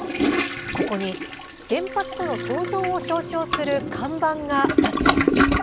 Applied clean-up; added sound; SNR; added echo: none; Toilet flush; -2 dB; none.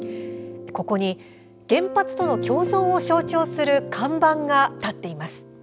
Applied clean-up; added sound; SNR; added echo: none; none; none; none.